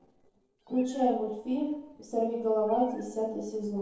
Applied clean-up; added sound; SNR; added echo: neural separator model SepFormer DNS4.